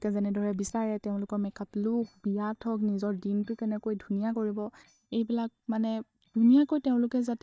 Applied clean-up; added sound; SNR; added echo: neural mask model DeepFilterNet 3.